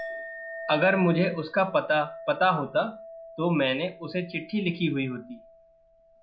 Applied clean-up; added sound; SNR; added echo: none; Chink, clink; 15 dB; none.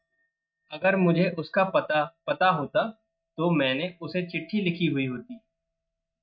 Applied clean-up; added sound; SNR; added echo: neural mask model RNNoise.